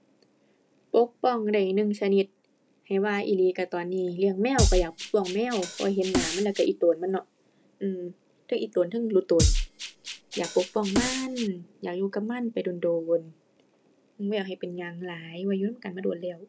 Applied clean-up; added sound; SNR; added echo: none; Drum kit; 0 dB; none.